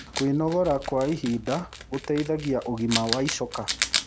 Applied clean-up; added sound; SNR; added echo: none; Wild animals; 7 dB; none.